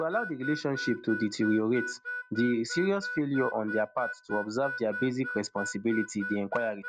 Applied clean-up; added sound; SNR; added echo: none; Harmonica; 8 dB; none.